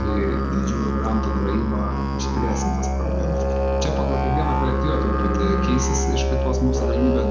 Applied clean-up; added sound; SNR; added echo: none; Musical instrument; -4 dB; reverberation time 0.7 s.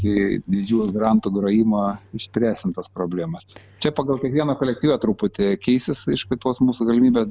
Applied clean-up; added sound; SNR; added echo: none; none; none; none.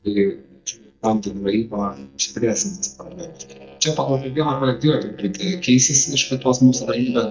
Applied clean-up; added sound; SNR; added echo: neural mask model DeepFilterNet 3.